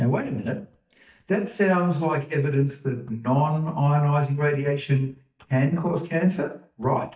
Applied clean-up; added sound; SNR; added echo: neural mask model DeepFilterNet 3.